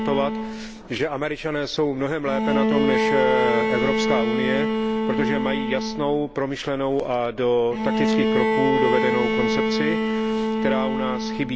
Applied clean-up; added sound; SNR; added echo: none; Bowed string instrument; -1 dB; none.